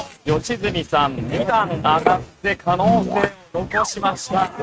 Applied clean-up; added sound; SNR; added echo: neural mask model RNNoise.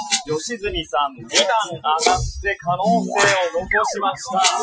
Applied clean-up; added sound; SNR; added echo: classical method Wiener filter.